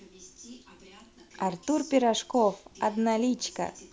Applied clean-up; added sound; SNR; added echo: none; none; none; none.